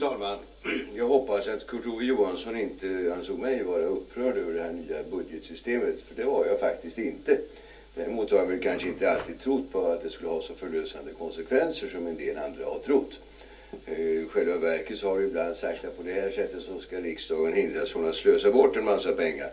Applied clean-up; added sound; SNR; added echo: none; Cutlery, silverware / Drawer open or close; 18 dB; reverberation time 0.3 s.